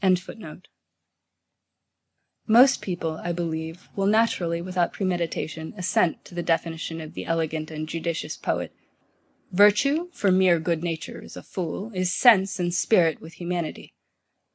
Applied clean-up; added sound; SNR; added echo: none; none; none; none.